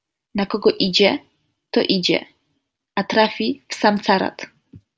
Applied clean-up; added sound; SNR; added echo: none; none; none; none.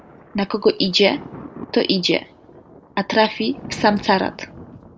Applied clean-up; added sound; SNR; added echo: none; Thunder; 18 dB; none.